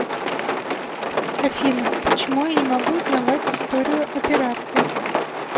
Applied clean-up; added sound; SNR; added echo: none; Rain; -1 dB; none.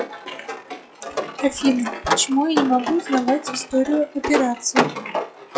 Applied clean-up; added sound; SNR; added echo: classical method log-MMSE.